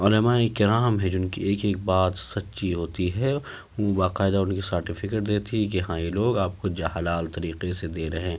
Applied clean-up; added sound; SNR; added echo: none; none; none; none.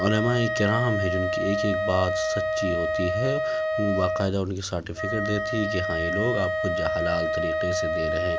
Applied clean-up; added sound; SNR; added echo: none; Wind instrument, woodwind instrument; -1 dB; none.